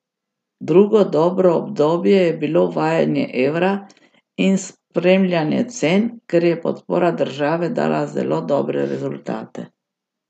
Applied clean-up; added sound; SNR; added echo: none; none; none; none.